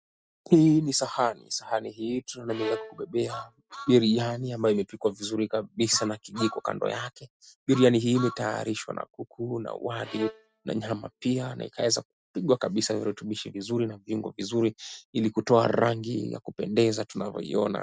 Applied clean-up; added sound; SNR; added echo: neural mask model RNNoise.